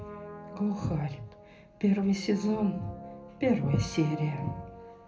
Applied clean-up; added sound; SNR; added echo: none; Brass instrument; 14 dB; reverberation time 0.3 s.